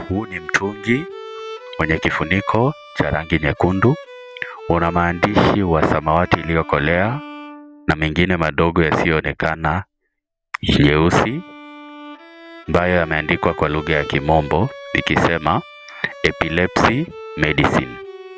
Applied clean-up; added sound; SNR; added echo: none; Bowed string instrument; 17 dB; none.